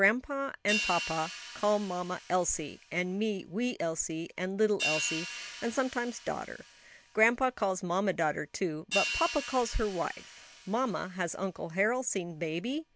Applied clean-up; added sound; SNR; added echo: none; Hi-hat; 9 dB; none.